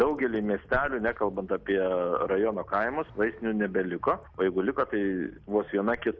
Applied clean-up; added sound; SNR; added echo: none; none; none; none.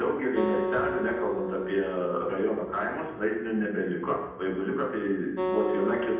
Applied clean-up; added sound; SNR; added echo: none; Acoustic guitar; 5 dB; reverberation time 0.9 s.